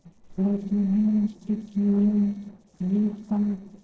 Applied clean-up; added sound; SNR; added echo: neural separator model SepFormer DNS4.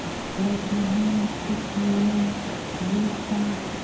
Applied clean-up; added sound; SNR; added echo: none; Water; 5 dB; reverberation time 0.6 s.